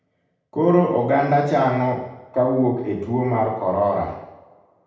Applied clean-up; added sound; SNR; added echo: none; none; none; reverberation time 0.8 s.